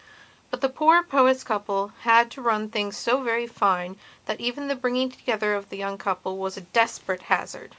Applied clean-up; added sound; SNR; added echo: none; none; none; none.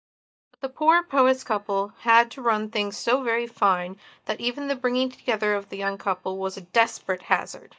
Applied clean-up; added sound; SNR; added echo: neural mask model DeepFilterNet 3.